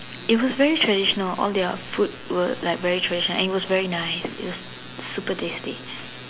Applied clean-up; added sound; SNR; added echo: none; none; none; none.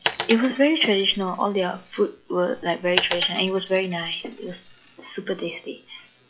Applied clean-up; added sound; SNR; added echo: classical method log-MMSE.